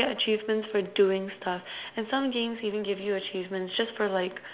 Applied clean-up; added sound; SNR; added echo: none; none; none; none.